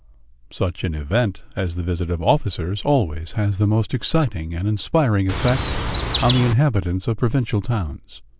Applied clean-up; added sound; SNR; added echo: none; Chirp, tweet; 3 dB; none.